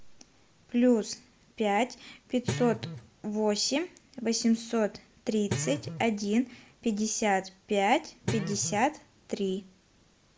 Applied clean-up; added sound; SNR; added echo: none; Guitar; 8 dB; none.